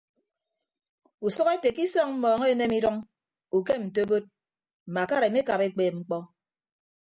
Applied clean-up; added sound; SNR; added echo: none; none; none; none.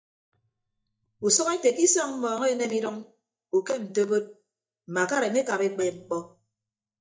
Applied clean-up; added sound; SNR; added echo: neural mask model DeepFilterNet 3.